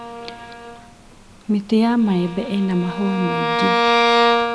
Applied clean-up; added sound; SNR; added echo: none; Bowed string instrument; -1 dB; none.